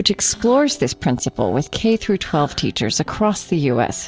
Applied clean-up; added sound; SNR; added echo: neural separator model SepFormer DNS4.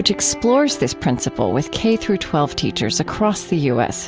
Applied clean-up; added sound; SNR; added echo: none; none; none; none.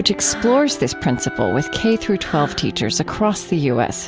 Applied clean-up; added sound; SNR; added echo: none; Wind instrument, woodwind instrument + Breathing; 15 dB; none.